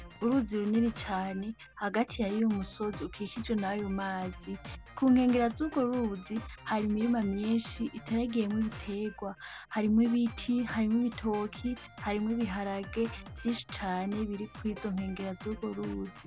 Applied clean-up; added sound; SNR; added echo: none; Drum kit; 15 dB; none.